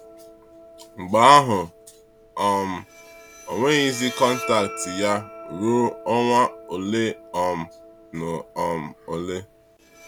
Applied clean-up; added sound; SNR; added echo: none; Bowed string instrument; 16 dB; none.